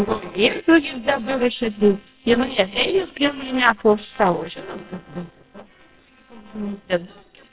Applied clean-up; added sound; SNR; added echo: neural separator model SepFormer WHAMR!.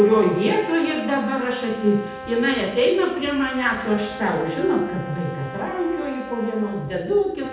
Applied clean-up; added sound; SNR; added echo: none; Brass instrument; 13 dB; reverberation time 0.8 s.